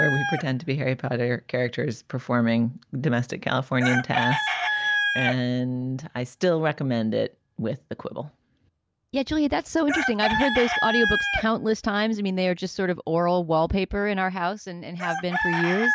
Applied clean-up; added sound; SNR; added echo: none; Chicken, rooster; 5 dB; none.